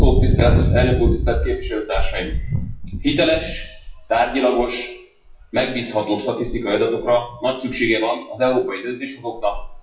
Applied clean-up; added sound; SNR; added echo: classical method WPE with log-MMSE.